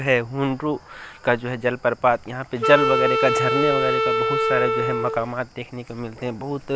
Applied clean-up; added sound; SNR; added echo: none; Wind instrument, woodwind instrument; -1 dB; none.